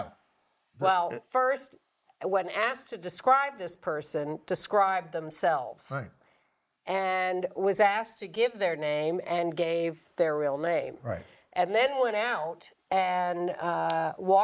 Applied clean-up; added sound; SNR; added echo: neural mask model Resemble Enhance denoiser.